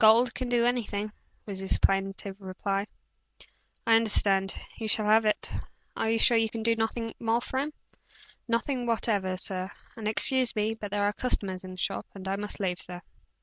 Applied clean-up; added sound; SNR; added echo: none; none; none; none.